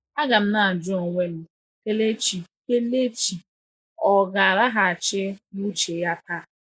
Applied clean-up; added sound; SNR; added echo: neural mask model Resemble Enhance denoiser.